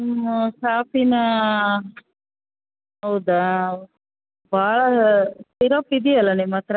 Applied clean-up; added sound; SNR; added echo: none; none; none; none.